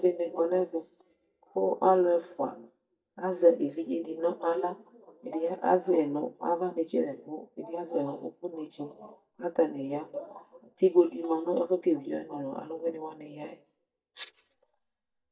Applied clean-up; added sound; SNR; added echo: neural mask model DeepFilterNet 3.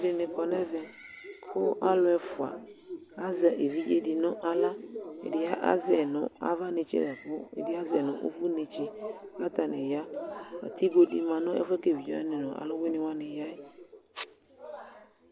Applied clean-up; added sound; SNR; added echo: none; none; none; none.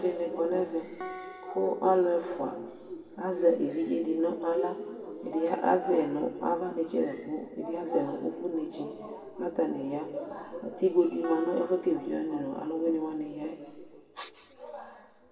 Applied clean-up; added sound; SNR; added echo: none; Piano; 18 dB; reverberation time 1.5 s.